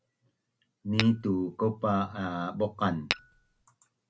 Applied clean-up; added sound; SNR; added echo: none; Tap / Glass; 5 dB; none.